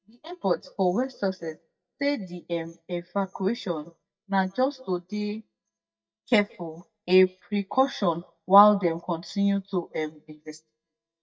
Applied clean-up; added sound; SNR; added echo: neural mask model DeepFilterNet 3.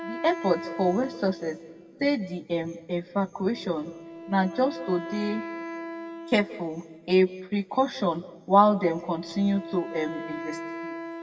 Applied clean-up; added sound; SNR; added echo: none; Wind instrument, woodwind instrument; 12 dB; reverberation time 1.3 s.